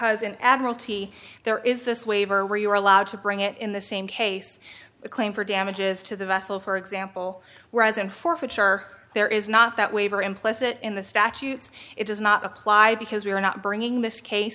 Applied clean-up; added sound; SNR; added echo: none; none; none; none.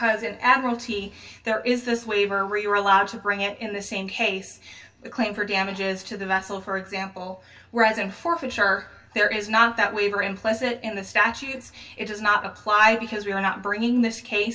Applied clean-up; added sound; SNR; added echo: none; none; none; reverberation time 0.1 s.